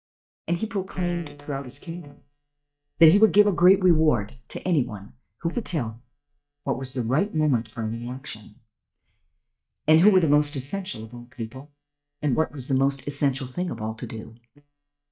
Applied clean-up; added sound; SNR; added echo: neural mask model DeepFilterNet 3.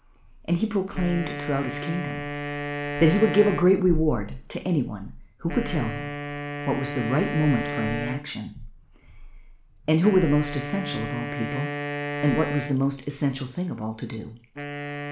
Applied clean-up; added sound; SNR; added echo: none; Wind instrument, woodwind instrument; 8 dB; reverberation time 0.4 s.